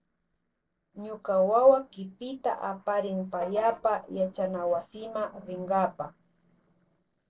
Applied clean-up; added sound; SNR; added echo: neural separator model SepFormer DNS4.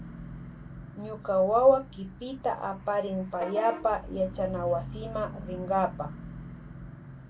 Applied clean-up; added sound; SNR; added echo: none; Bus / Vehicle horn, car horn, honking; 12 dB; reverberation time 0.2 s.